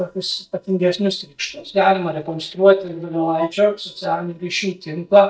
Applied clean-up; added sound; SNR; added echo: neural mask model DeepFilterNet 3.